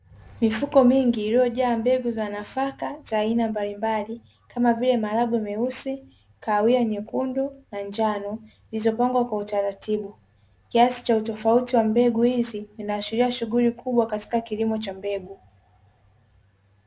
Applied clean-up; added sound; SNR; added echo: none; none; none; none.